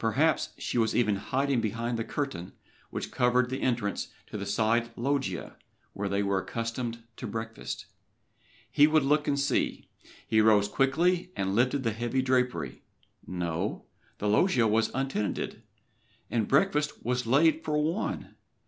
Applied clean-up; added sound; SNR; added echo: none; none; none; none.